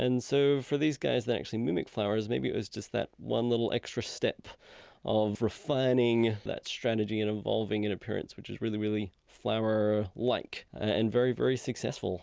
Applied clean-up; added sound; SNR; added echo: none; none; none; none.